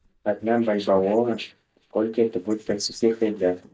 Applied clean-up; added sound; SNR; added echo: neural mask model DeepFilterNet 3.